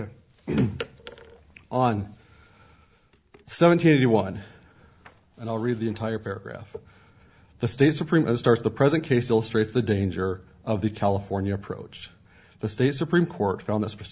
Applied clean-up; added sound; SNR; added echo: none; none; none; none.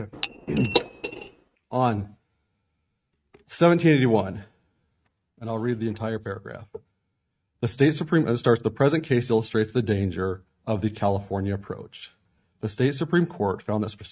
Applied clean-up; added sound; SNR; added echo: neural mask model RNNoise.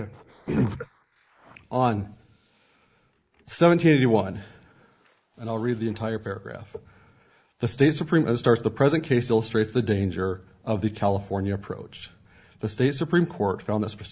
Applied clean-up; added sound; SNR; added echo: neural mask model Resemble Enhance denoiser.